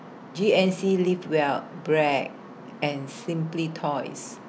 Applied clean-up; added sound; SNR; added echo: none; none; none; none.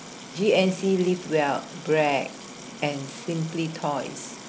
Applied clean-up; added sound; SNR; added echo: none; Sink (filling or washing) / Water tap, faucet; 19 dB; none.